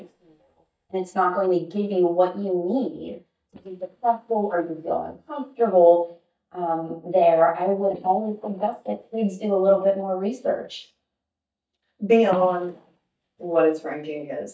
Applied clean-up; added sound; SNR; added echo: neural mask model DeepFilterNet 3.